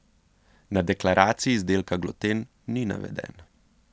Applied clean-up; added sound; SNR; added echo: none; none; none; none.